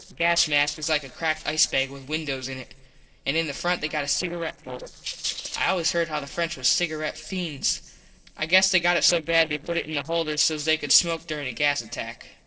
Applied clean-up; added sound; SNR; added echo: neural separator model SepFormer DNS4.